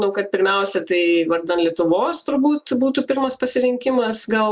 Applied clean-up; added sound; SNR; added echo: neural mask model Resemble Enhance denoiser.